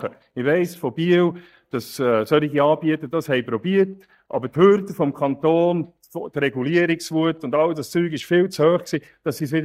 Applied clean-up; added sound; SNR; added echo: neural mask model DeepFilterNet 3.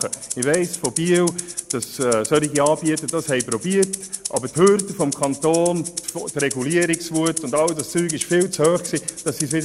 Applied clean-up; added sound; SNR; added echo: none; Rattle (instrument); 9 dB; none.